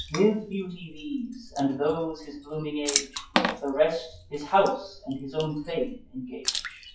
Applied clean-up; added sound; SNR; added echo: classical method WPE with log-MMSE.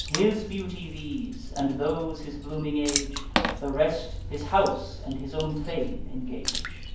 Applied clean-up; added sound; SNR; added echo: none; Water / Splash, splatter; 4 dB; reverberation time 0.9 s.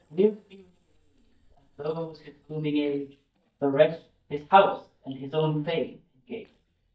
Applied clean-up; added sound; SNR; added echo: neural mask model DeepFilterNet 3.